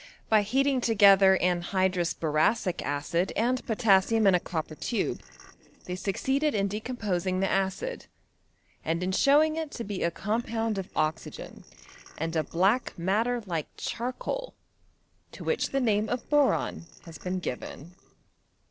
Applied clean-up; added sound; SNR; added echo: neural separator model SepFormer DNS4.